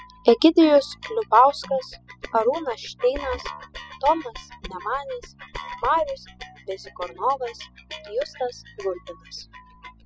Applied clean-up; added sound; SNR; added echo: classical method spectral subtraction.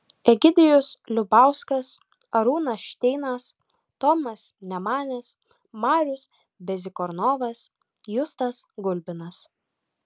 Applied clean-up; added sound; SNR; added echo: none; none; none; none.